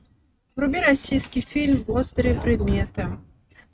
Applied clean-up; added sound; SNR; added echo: neural mask model RNNoise.